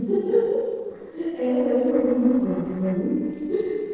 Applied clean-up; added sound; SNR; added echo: neural separator model SepFormer DNS4.